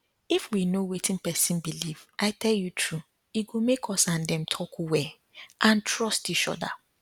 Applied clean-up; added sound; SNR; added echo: none; none; none; none.